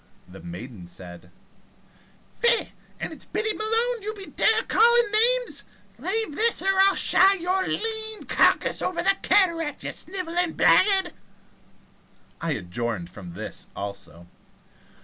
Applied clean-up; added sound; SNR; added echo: none; none; none; none.